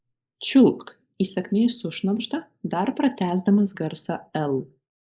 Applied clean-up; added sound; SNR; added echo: neural mask model Resemble Enhance denoiser.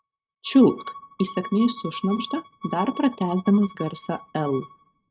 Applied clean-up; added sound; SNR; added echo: neural mask model RNNoise.